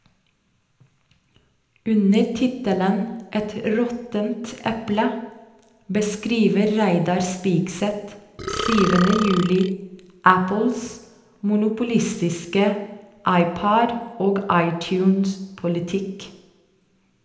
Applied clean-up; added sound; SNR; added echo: none; Burping, eructation; 5 dB; reverberation time 0.8 s.